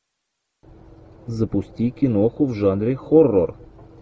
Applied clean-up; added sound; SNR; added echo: none; none; none; none.